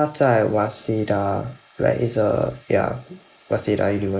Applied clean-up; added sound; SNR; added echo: neural mask model Resemble Enhance denoiser.